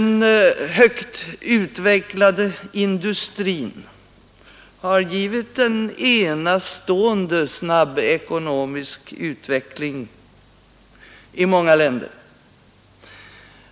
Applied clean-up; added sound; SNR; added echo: none; none; none; none.